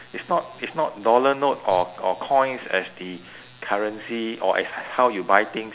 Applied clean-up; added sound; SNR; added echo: none; none; none; none.